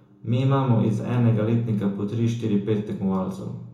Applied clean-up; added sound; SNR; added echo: none; none; none; reverberation time 0.7 s.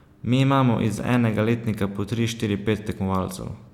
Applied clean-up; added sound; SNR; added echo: none; none; none; none.